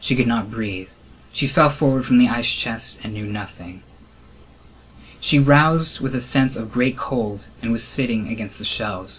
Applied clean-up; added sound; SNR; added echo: none; none; none; reverberation time 0.2 s.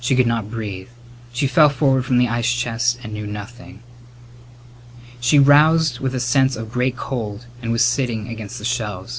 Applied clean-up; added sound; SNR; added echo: none; none; none; none.